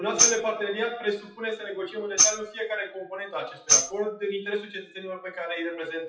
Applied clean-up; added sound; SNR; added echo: classical method WPE with log-MMSE.